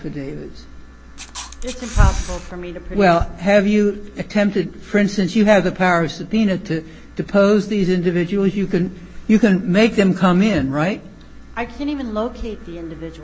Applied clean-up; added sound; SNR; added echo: none; Camera; 17 dB; none.